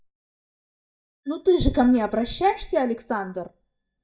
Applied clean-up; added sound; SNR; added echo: neural mask model DeepFilterNet 3.